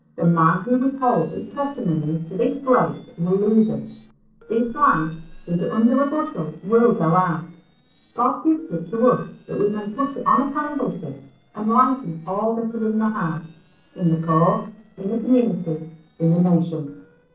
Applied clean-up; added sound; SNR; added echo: neural separator model SepFormer DNS4.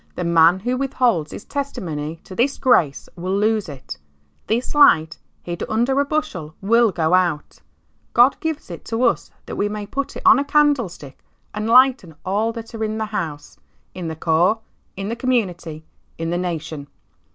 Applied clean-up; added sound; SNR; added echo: none; none; none; none.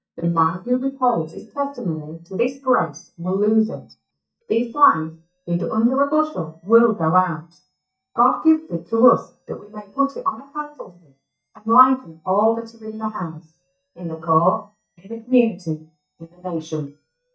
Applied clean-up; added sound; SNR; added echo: neural mask model DeepFilterNet 3.